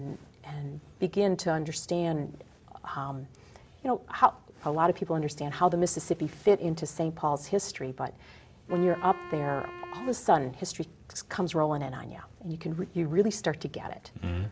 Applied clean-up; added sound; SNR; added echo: none; Wind instrument, woodwind instrument; 15 dB; none.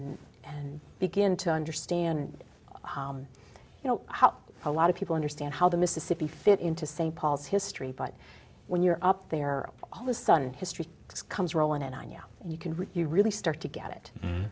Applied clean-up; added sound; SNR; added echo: none; none; none; none.